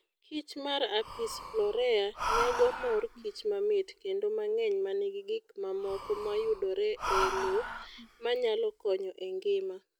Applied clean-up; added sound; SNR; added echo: none; Breathing; 7 dB; none.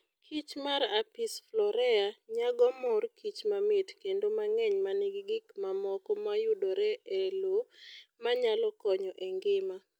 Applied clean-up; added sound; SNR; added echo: none; none; none; none.